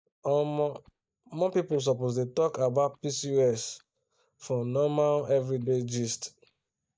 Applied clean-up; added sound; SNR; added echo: neural mask model DeepFilterNet 3.